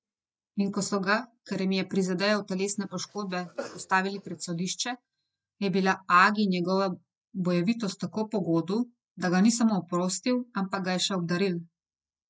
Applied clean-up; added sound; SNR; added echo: neural mask model DeepFilterNet 3.